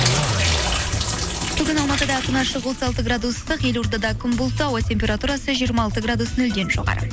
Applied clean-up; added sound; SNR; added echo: none; Drip / Sink (filling or washing); 7 dB; none.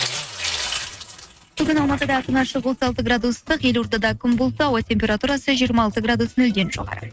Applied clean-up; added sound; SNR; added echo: neural mask model RNNoise.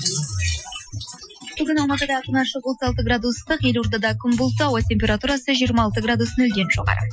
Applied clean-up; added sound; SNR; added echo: classical method Wiener filter.